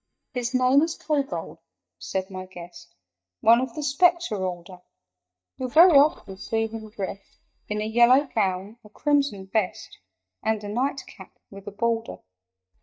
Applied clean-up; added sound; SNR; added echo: neural mask model DeepFilterNet 3.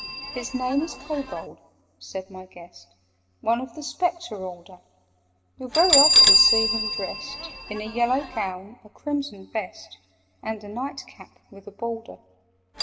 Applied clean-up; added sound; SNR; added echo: none; Bell; -2 dB; reverberation time 1.3 s.